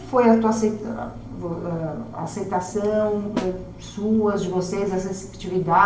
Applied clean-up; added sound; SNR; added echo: none; Snare drum; 13 dB; reverberation time 0.8 s.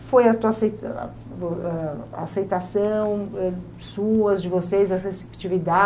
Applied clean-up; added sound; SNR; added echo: none; none; none; none.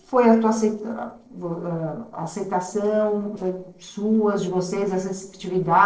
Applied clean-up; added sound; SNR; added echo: neural separator model SepFormer DNS4.